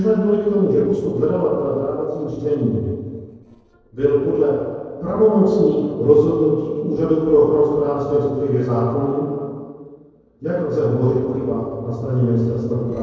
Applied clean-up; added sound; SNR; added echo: neural separator model SepFormer DNS4.